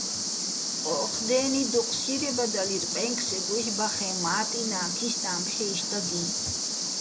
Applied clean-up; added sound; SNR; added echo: none; Cricket; -1 dB; none.